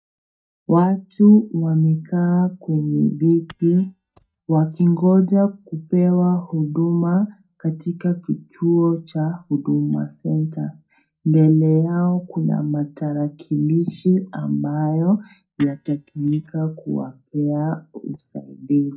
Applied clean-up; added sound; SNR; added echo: neural mask model DeepFilterNet 3.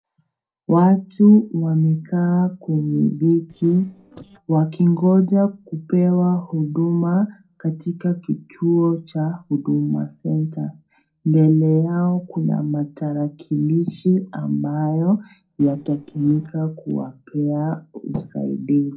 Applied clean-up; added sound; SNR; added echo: neural separator model SepFormer DNS4.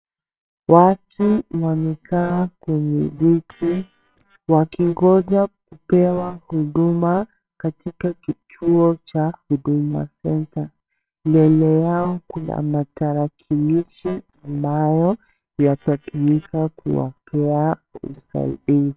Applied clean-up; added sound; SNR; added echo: neural separator model SepFormer WHAMR!.